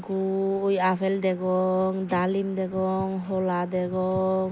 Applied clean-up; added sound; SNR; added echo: none; none; none; none.